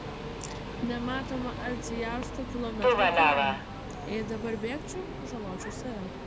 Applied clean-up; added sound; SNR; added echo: none; Subway, metro, underground; -5 dB; none.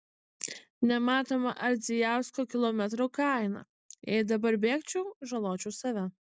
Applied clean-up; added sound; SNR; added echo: none; none; none; none.